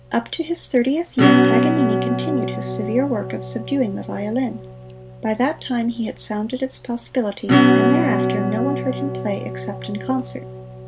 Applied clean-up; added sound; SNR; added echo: none; Acoustic guitar / Strum; -2 dB; none.